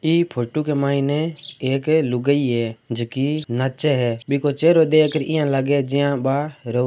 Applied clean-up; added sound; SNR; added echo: none; none; none; none.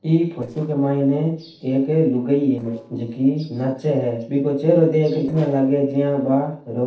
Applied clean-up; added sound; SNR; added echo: neural separator model SepFormer DNS4.